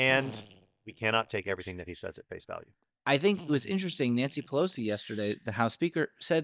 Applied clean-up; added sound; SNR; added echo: neural mask model DeepFilterNet 3.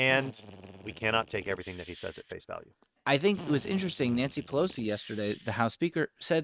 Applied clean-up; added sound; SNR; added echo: neural mask model RNNoise.